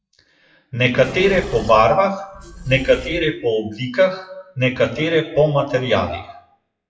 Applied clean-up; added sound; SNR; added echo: classical method WPE with log-MMSE.